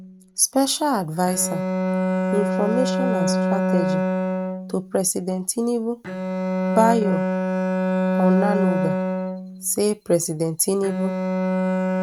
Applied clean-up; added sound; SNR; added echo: neural mask model RNNoise.